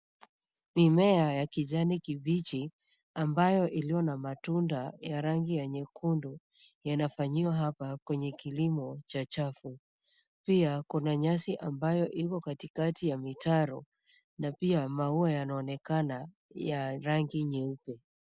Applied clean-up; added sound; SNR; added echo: none; none; none; none.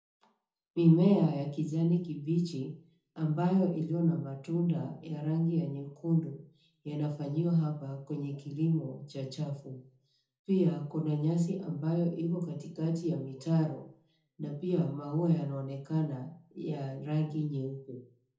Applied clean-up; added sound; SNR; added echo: none; none; none; reverberation time 0.5 s.